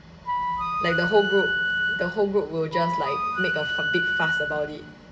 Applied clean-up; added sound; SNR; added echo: none; Wind instrument, woodwind instrument; 0 dB; reverberation time 2.5 s.